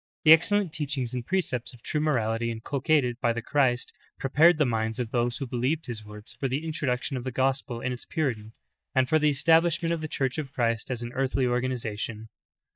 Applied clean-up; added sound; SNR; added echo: neural mask model DeepFilterNet 3.